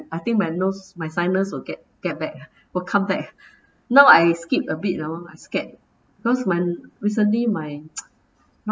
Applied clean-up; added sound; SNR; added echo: none; none; none; none.